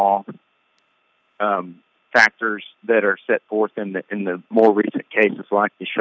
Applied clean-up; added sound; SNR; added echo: none; none; none; none.